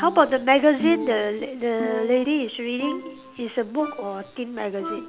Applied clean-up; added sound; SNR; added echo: none; Percussion; 13 dB; none.